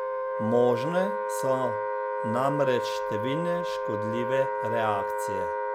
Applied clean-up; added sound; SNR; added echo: none; Wind instrument, woodwind instrument; 0 dB; none.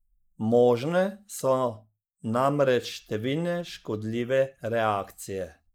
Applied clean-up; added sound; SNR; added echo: neural mask model Resemble Enhance denoiser.